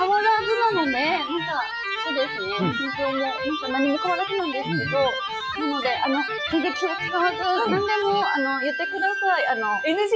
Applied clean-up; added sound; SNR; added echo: classical method log-MMSE.